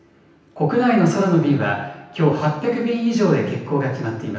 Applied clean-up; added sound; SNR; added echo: none; none; none; reverberation time 0.9 s.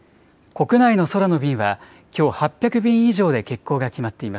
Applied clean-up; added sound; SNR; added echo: none; none; none; none.